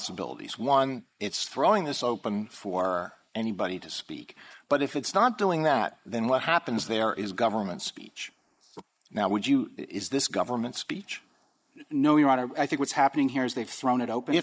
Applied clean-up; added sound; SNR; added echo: neural mask model Resemble Enhance denoiser.